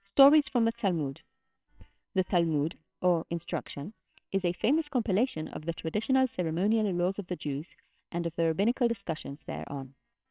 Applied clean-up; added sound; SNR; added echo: neural separator model SepFormer WHAMR!.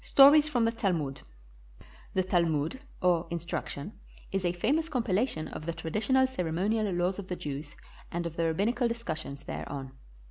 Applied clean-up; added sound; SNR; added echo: none; none; none; none.